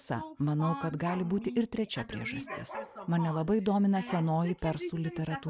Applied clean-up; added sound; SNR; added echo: none; Dog; 18 dB; none.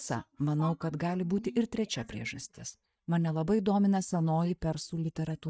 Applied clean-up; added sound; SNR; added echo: neural mask model DeepFilterNet 3.